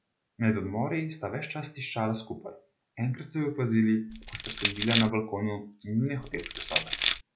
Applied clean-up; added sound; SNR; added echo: none; Crushing; 1 dB; none.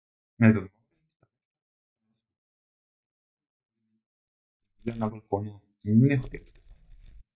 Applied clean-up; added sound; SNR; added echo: neural mask model DeepFilterNet 3.